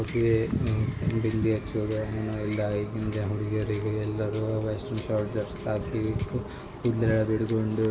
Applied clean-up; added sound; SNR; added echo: none; Wind / Ocean / Boat, Water vehicle; 8 dB; reverberation time 1.4 s.